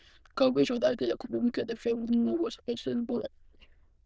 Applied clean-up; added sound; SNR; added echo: neural diffusion model UNIVERSE++.